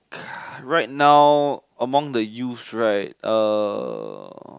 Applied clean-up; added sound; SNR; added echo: none; none; none; none.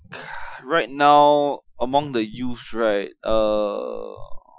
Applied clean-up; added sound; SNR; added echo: classical method Wiener filter.